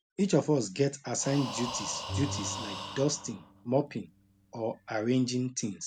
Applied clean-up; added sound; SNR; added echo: none; Bowed string instrument + Breathing; 10 dB; none.